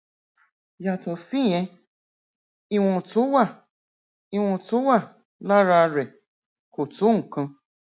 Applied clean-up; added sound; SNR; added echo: none; none; none; none.